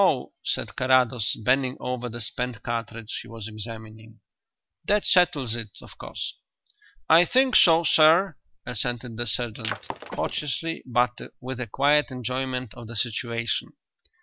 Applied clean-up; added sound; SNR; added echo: none; Shatter; 8 dB; none.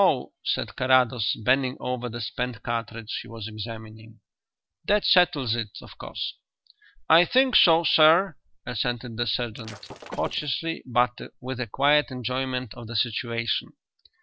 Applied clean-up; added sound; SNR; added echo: neural separator model SepFormer DNS4.